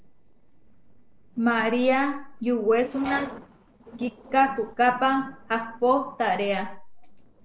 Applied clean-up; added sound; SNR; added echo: neural separator model SepFormer DNS4.